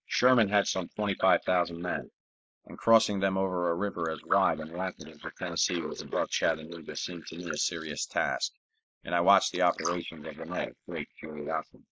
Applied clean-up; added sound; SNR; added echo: neural mask model Resemble Enhance denoiser.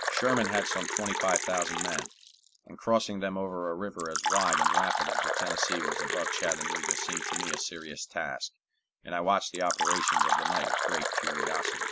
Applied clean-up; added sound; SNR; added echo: none; Fill (with liquid); -2 dB; none.